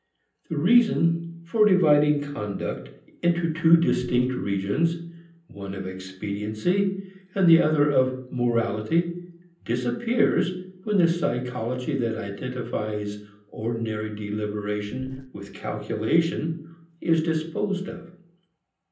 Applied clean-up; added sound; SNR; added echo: none; Buzz; 17 dB; reverberation time 0.6 s.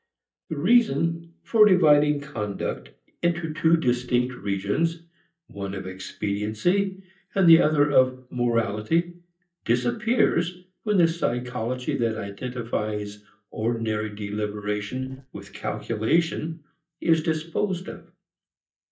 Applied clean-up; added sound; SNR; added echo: neural mask model DeepFilterNet 3.